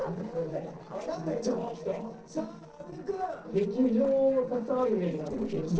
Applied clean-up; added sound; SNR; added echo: neural separator model SepFormer DNS4.